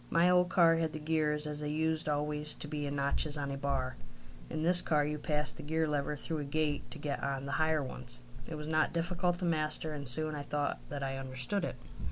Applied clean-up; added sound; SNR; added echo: none; none; none; none.